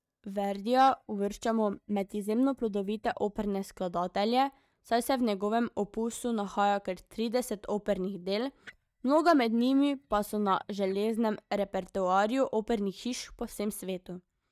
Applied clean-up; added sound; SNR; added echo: neural mask model DeepFilterNet 3.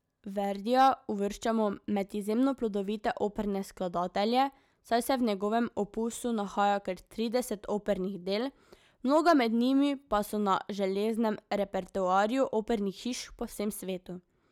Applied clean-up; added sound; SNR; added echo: none; none; none; none.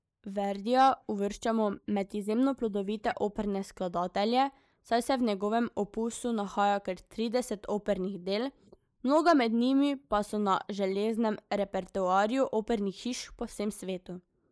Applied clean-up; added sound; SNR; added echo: neural mask model Resemble Enhance denoiser.